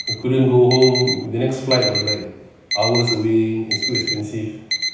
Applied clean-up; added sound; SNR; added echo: none; Alarm; 6 dB; reverberation time 0.9 s.